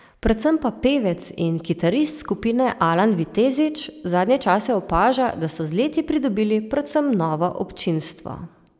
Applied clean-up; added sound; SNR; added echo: none; none; none; none.